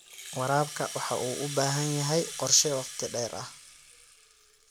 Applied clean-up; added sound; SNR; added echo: none; Rattle (instrument); 11 dB; none.